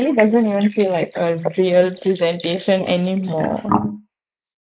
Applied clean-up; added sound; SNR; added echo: neural mask model Resemble Enhance denoiser.